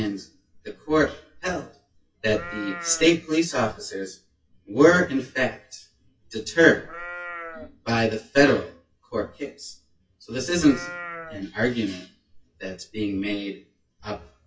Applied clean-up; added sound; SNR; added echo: classical method WPE with log-MMSE.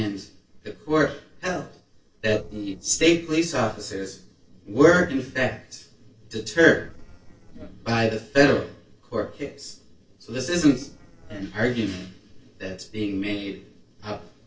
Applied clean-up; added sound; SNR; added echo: neural separator model SepFormer DNS4.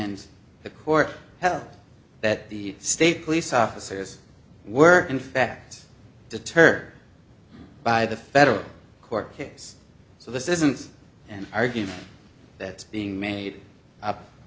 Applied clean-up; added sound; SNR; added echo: none; none; none; none.